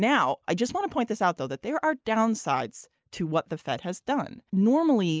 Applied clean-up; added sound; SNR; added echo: none; none; none; none.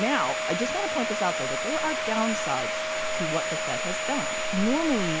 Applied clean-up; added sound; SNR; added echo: none; Domestic sounds, home sounds; -1 dB; none.